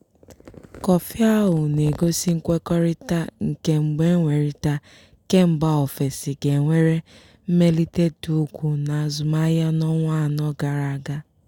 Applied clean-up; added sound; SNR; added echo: none; none; none; none.